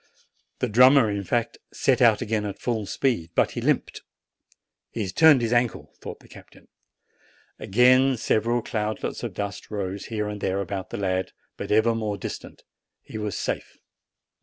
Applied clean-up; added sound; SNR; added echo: none; none; none; none.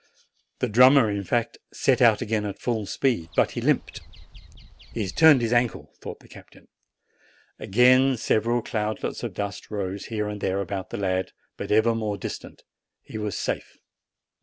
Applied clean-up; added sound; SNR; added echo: none; Bird vocalization, bird call, bird song; 20 dB; none.